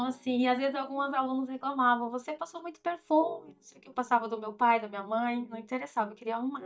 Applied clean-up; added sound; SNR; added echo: neural mask model DeepFilterNet 3.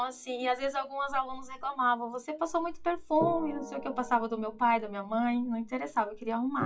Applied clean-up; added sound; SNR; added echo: classical method WPE with log-MMSE.